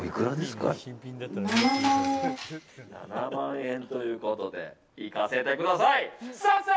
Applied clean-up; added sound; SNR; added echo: none; none; none; none.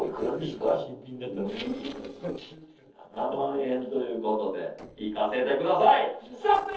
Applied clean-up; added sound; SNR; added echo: neural separator model SepFormer DNS4.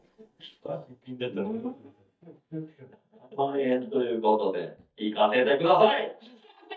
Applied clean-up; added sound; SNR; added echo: neural mask model DeepFilterNet 3.